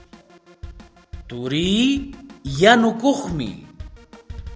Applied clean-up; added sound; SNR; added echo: none; Drum kit; 17 dB; none.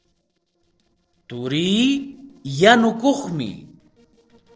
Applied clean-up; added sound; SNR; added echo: neural separator model SepFormer DNS4.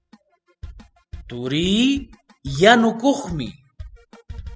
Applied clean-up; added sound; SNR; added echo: classical method spectral subtraction.